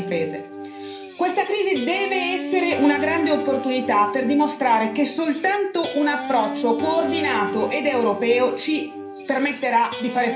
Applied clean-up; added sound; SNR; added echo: none; Guitar; 8 dB; reverberation time 0.6 s.